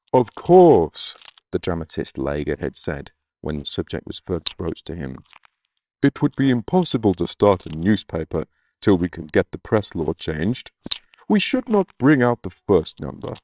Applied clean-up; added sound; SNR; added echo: neural separator model SepFormer WHAMR!.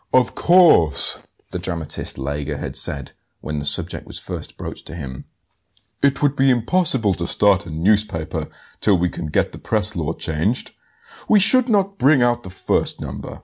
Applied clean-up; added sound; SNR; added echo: none; none; none; none.